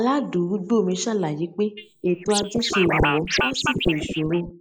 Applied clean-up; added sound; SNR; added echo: neural mask model Resemble Enhance denoiser.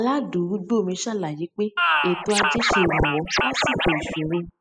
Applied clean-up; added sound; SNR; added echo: classical method spectral subtraction.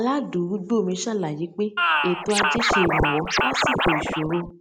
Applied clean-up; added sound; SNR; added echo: none; Scratching (performance technique); -3 dB; none.